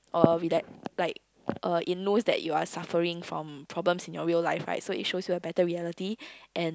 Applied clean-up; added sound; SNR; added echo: none; none; none; none.